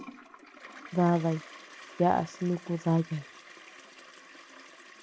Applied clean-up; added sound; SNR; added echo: none; Toilet flush; 17 dB; none.